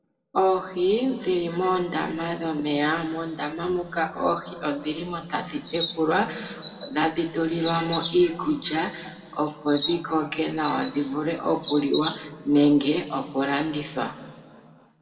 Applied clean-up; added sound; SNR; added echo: none; Chirp, tweet; 6 dB; reverberation time 2.0 s.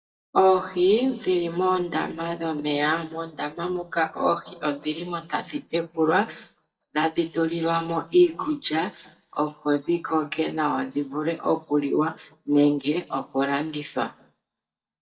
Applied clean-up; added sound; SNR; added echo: neural mask model DeepFilterNet 3.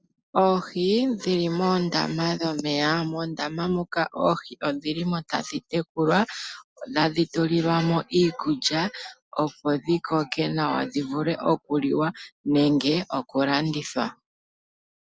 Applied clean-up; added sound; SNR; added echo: none; none; none; none.